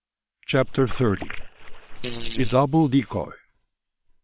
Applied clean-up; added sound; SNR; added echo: neural separator model SepFormer WHAM!.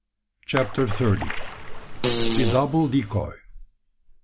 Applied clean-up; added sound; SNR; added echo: none; Splash, splatter + Fart; 1 dB; none.